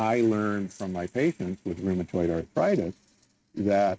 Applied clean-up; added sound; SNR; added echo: neural mask model RNNoise.